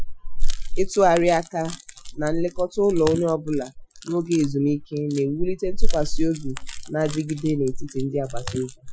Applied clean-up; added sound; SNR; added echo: classical method Wiener filter.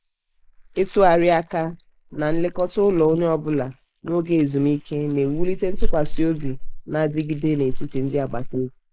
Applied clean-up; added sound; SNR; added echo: neural mask model Resemble Enhance denoiser.